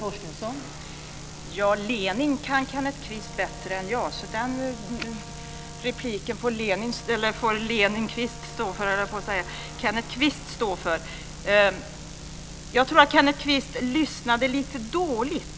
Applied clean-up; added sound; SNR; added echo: none; Brass instrument + Guitar; 20 dB; none.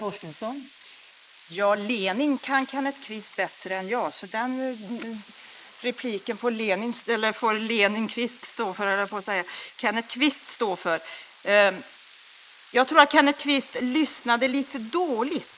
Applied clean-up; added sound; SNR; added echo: neural mask model Resemble Enhance denoiser.